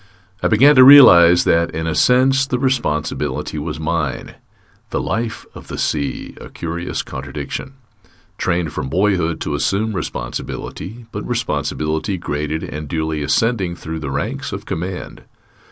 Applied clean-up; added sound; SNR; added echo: none; none; none; none.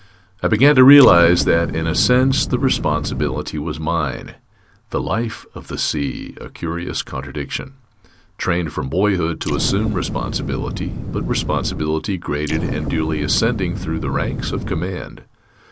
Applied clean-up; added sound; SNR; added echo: none; Explosion; 5 dB; none.